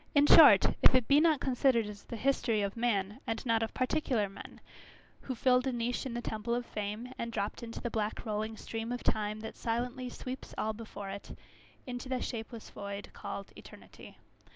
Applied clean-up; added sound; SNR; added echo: none; none; none; none.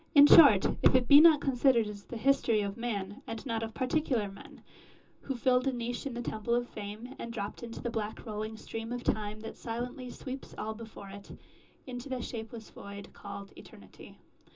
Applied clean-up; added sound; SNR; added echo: none; none; none; reverberation time 0.2 s.